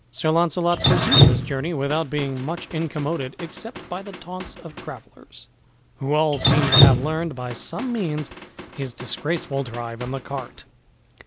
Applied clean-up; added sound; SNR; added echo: none; Drip; -2 dB; none.